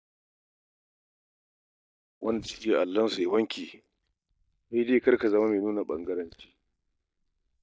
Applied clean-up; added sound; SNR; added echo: neural mask model DeepFilterNet 3.